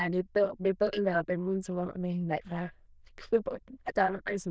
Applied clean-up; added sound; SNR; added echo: neural diffusion model UNIVERSE++.